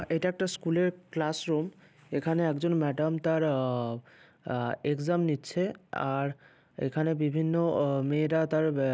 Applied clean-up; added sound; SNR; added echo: none; none; none; none.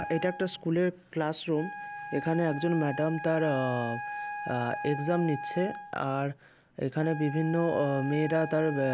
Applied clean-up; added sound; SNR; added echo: none; Wind instrument, woodwind instrument; 10 dB; none.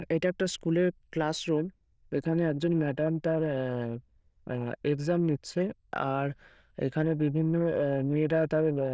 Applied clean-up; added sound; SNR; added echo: neural diffusion model UNIVERSE++.